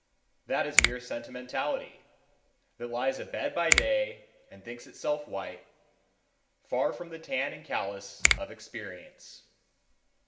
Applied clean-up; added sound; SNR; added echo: none; Finger snapping; -2 dB; reverberation time 1.6 s.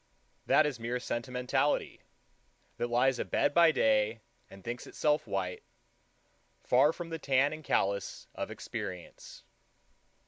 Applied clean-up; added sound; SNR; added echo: none; none; none; none.